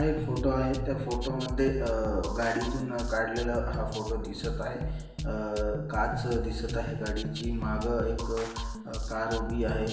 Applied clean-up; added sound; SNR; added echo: none; Drum kit; 2 dB; reverberation time 1.0 s.